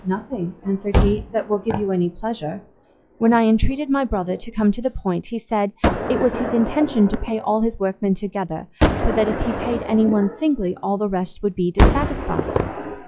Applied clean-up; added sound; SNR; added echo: classical method log-MMSE.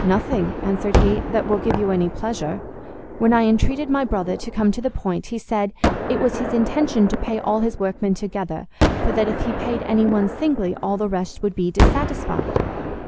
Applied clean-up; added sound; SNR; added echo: none; Gunshot, gunfire; 3 dB; none.